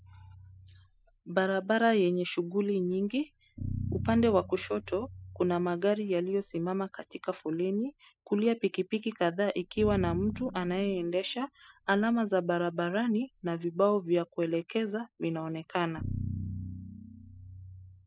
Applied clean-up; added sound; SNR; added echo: classical method Wiener filter.